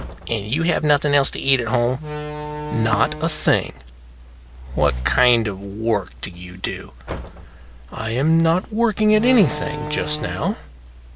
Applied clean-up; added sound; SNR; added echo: none; Slam; 12 dB; none.